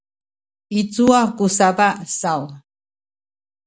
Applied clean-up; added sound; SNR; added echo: none; none; none; none.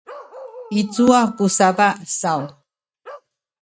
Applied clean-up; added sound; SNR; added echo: neural mask model RNNoise.